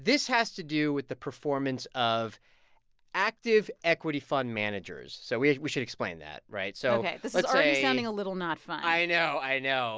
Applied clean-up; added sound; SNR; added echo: none; none; none; none.